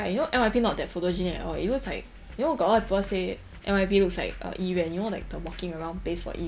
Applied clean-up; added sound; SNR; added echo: none; Drum kit; 13 dB; none.